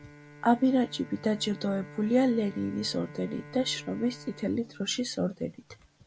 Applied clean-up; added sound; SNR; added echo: none; Bowed string instrument; 19 dB; none.